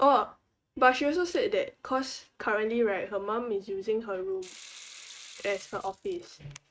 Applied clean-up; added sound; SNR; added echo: neural mask model RNNoise.